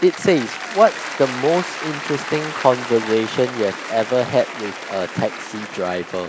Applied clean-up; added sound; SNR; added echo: none; Applause / Cheering; 9 dB; none.